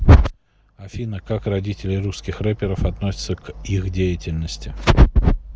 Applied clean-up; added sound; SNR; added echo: none; none; none; none.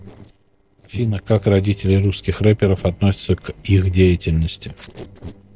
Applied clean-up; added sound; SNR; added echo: neural separator model SepFormer DNS4.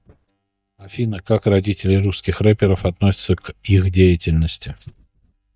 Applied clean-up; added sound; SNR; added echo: neural mask model DeepFilterNet 3.